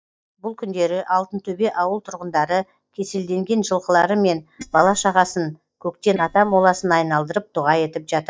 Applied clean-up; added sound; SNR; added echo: neural mask model DeepFilterNet 3.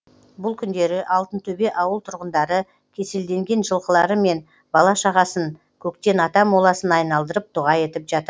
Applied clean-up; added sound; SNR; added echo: none; none; none; none.